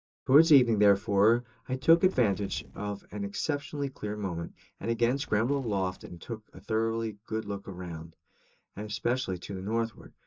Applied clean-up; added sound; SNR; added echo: neural mask model DeepFilterNet 3.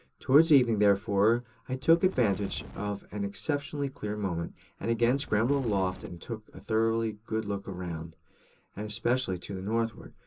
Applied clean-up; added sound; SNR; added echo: none; Wind; 15 dB; reverberation time 0.2 s.